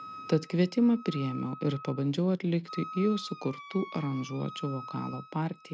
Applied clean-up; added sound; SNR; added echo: none; Wind instrument, woodwind instrument; 15 dB; none.